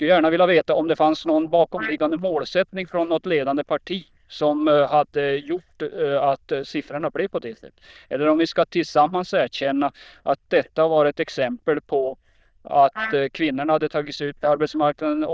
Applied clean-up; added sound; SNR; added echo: neural diffusion model UNIVERSE++.